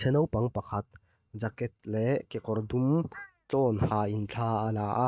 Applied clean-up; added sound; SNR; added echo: neural mask model RNNoise.